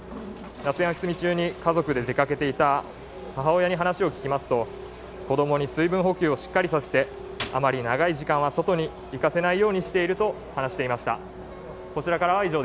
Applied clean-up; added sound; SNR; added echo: none; Guitar + Toilet flush; 19 dB; none.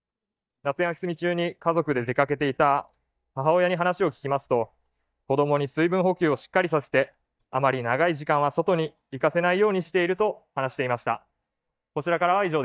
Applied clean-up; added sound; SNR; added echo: neural mask model DeepFilterNet 3.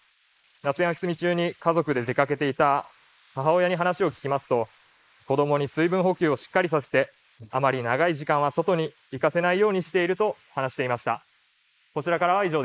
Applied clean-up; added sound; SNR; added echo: neural mask model Resemble Enhance denoiser.